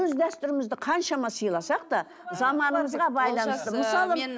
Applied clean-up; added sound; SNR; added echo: none; none; none; none.